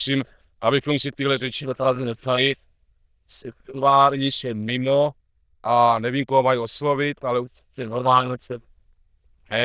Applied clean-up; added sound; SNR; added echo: neural diffusion model UNIVERSE++.